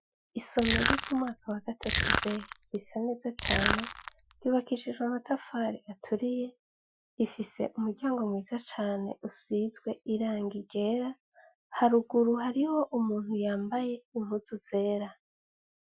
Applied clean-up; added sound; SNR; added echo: classical method Wiener filter.